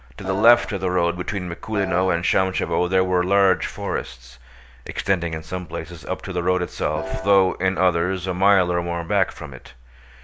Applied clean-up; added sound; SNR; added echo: none; Piano; 8 dB; none.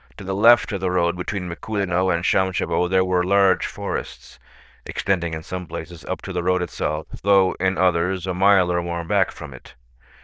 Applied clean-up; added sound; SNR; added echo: neural diffusion model UNIVERSE++.